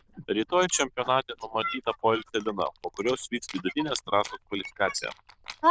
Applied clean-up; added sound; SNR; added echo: neural diffusion model UNIVERSE++.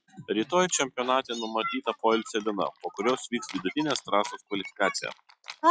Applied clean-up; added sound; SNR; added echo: classical method log-MMSE.